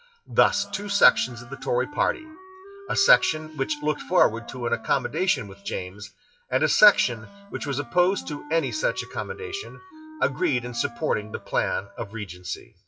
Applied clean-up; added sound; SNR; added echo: classical method WPE with log-MMSE.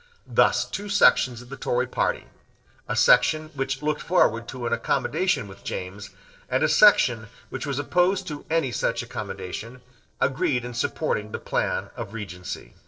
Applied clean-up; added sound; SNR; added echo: neural separator model SepFormer DNS4.